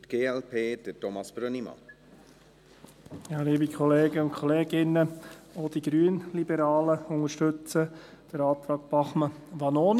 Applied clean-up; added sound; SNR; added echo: none; none; none; none.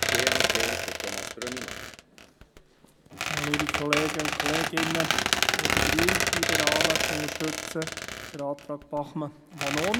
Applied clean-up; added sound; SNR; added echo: none; Squeak; -5 dB; none.